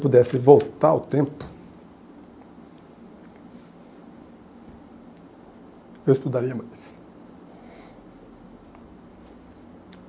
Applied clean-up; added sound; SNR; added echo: none; none; none; none.